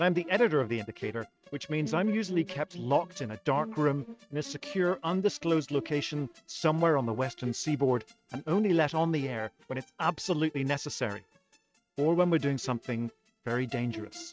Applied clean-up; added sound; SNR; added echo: neural mask model RNNoise.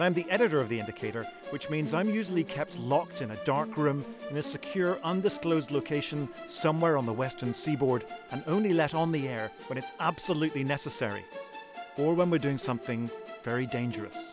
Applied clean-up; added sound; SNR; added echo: none; Musical instrument; 12 dB; none.